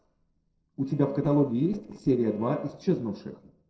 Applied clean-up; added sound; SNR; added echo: neural separator model SepFormer DNS4.